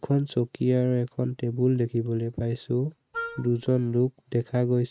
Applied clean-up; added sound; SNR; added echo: neural mask model RNNoise.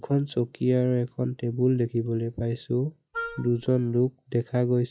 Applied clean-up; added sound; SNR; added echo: classical method log-MMSE.